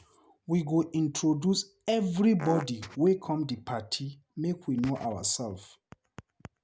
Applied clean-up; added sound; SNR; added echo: none; Fart; 6 dB; none.